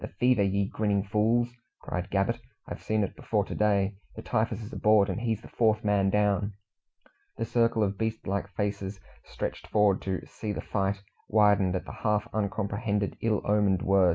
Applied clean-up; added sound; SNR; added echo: none; none; none; none.